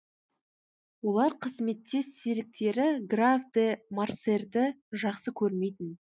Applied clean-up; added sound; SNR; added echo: none; none; none; none.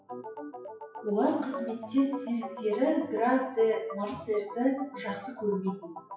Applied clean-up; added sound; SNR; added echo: classical method WPE with log-MMSE.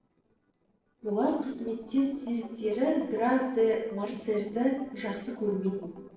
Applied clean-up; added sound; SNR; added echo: neural separator model SepFormer DNS4.